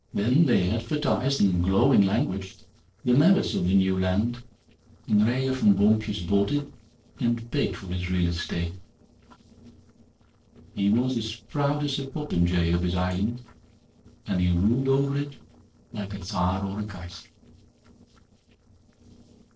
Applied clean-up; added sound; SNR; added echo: neural separator model SepFormer DNS4.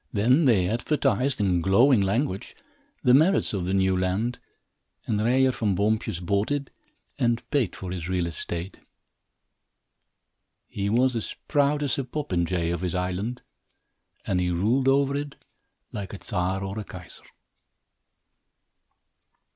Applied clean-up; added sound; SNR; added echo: none; none; none; none.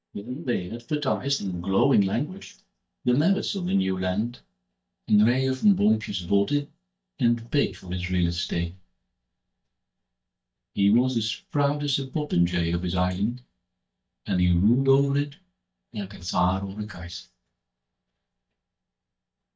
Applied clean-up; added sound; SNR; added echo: neural mask model DeepFilterNet 3.